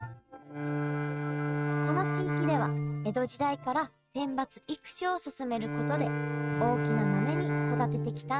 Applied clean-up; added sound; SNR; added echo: neural mask model RNNoise.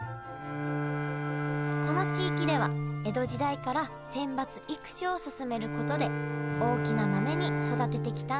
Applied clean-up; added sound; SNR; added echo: none; Bowed string instrument; -1 dB; none.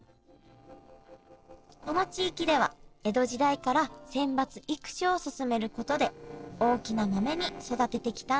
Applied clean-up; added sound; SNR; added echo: neural separator model SepFormer DNS4.